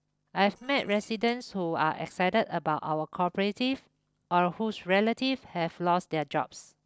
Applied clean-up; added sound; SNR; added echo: neural separator model SepFormer DNS4.